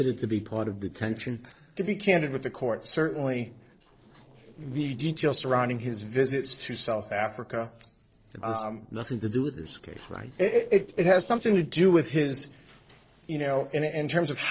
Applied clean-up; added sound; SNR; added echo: neural separator model SepFormer DNS4.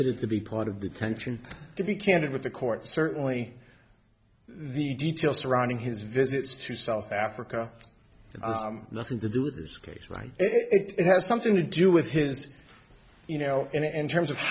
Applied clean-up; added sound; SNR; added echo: none; none; none; none.